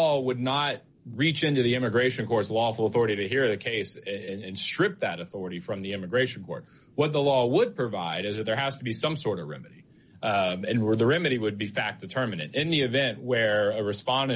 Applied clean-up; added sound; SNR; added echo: none; none; none; none.